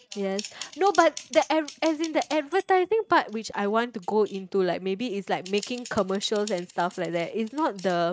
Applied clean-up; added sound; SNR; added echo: neural mask model RNNoise.